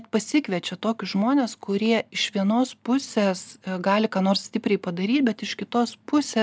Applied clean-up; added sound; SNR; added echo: none; none; none; none.